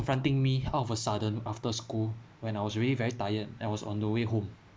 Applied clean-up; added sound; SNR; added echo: none; none; none; none.